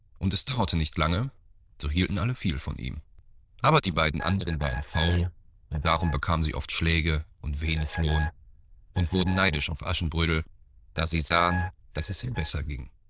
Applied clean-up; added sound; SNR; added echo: neural diffusion model UNIVERSE++.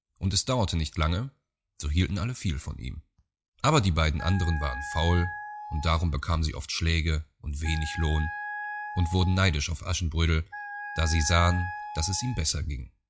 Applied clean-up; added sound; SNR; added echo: classical method log-MMSE.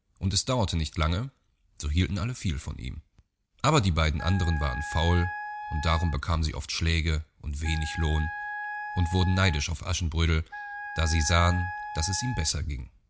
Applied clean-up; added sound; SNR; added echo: none; Wind instrument, woodwind instrument; 10 dB; none.